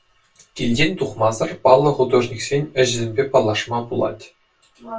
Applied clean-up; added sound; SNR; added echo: none; none; none; reverberation time 0.2 s.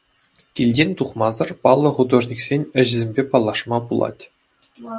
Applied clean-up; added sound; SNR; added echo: none; none; none; none.